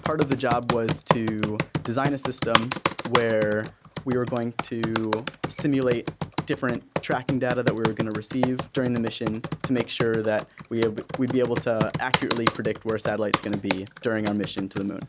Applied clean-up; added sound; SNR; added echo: none; Computer keyboard; 3 dB; none.